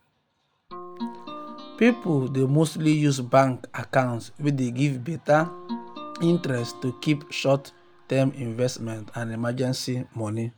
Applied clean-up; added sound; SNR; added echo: none; Guitar; 16 dB; none.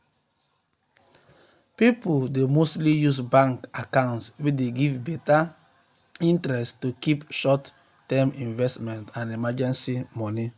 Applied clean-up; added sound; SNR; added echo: none; none; none; none.